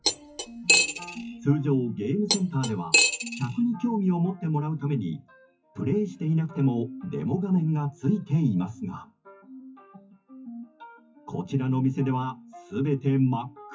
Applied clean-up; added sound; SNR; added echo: classical method WPE with log-MMSE.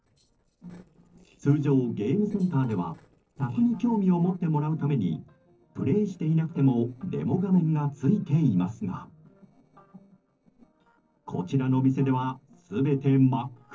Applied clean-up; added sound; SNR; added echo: neural separator model SepFormer DNS4.